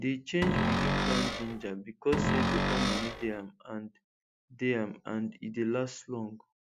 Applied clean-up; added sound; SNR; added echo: none; Cupboard open or close; -4 dB; none.